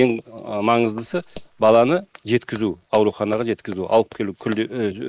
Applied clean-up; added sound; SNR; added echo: neural mask model Resemble Enhance denoiser.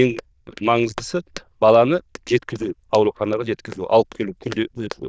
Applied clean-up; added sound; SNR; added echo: neural diffusion model UNIVERSE++.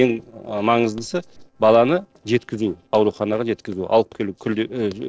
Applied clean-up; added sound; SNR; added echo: neural separator model SepFormer DNS4.